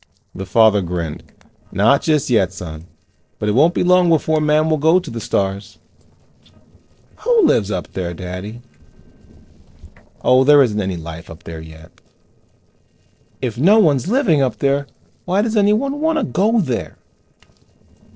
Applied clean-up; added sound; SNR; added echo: neural separator model SepFormer DNS4.